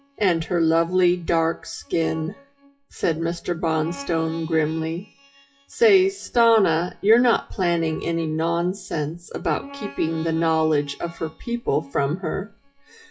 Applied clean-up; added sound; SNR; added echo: classical method WPE with log-MMSE.